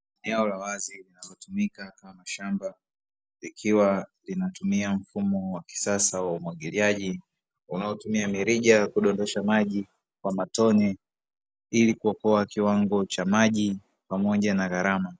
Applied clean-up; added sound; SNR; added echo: none; none; none; none.